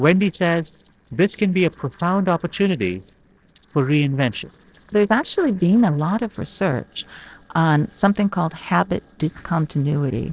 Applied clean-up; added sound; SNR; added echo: neural separator model SepFormer DNS4.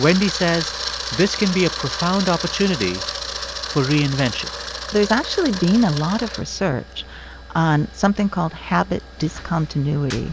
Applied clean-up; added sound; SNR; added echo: none; Camera; 9 dB; none.